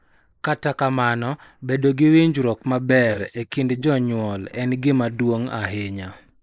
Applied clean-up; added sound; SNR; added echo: neural mask model Resemble Enhance denoiser.